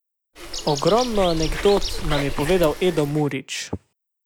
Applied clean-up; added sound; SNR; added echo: none; Bird; 5 dB; none.